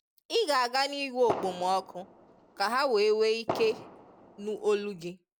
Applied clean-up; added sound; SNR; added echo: none; Fireworks; 10 dB; none.